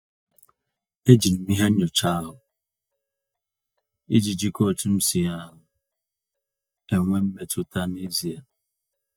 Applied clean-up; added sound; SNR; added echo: neural mask model DeepFilterNet 3.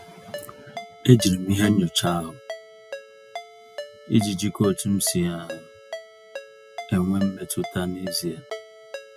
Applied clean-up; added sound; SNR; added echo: none; Ringtone; 14 dB; none.